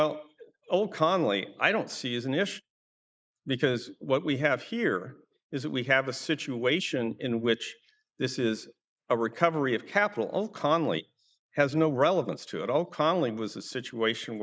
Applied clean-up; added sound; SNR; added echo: neural mask model Resemble Enhance denoiser.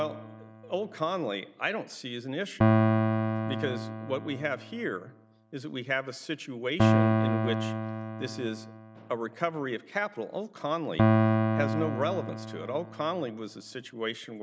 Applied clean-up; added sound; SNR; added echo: none; Piano; -4 dB; none.